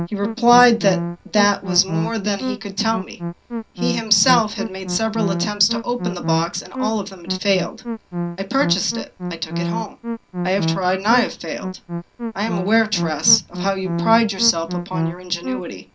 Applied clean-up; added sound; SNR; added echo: none; Musical instrument; 5 dB; reverberation time 0.3 s.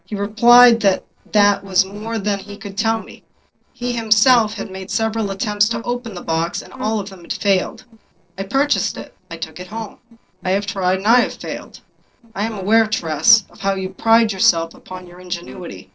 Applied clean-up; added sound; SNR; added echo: neural separator model SepFormer DNS4.